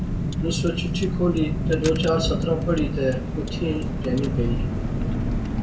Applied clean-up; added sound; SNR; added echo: none; Car; -1 dB; reverberation time 0.3 s.